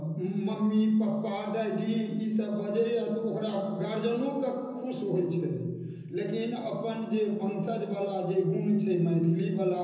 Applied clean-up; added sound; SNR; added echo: none; none; none; reverberation time 0.7 s.